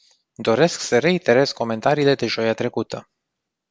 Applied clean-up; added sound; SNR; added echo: none; none; none; none.